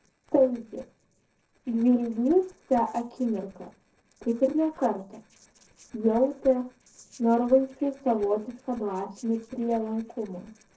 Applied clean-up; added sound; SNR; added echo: neural separator model SepFormer DNS4.